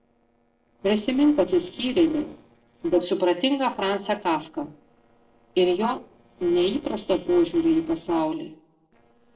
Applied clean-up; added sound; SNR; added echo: neural separator model SepFormer DNS4.